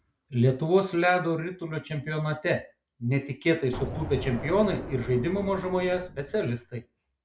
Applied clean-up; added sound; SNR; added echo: none; Explosion; 11 dB; none.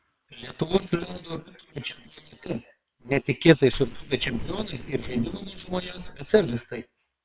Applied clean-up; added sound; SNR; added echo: neural separator model SepFormer WHAM!.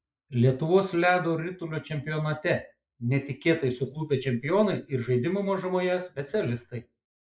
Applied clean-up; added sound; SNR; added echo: neural mask model Resemble Enhance denoiser.